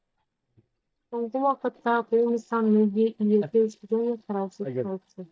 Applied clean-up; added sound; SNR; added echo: neural mask model DeepFilterNet 3.